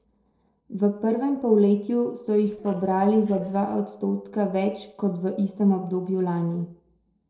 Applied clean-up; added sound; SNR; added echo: neural separator model SepFormer DNS4.